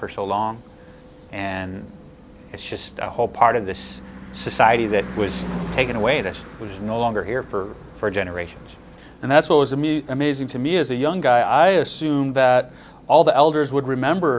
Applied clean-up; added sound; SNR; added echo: none; Car passing by / Engine / Truck; 18 dB; none.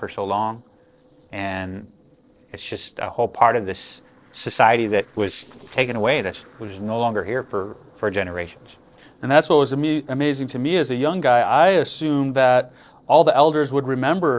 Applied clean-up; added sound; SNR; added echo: neural separator model SepFormer DNS4.